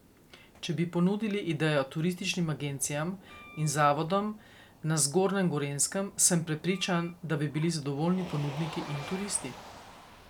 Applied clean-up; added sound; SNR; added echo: none; Motor vehicle (road) + Wind instrument, woodwind instrument; 19 dB; none.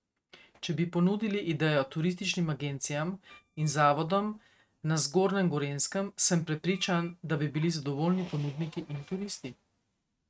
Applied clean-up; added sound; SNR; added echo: neural mask model RNNoise.